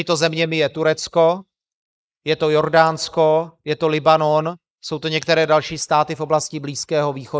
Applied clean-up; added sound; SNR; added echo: neural mask model Resemble Enhance denoiser.